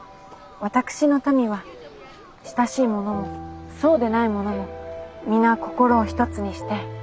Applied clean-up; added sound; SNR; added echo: none; none; none; none.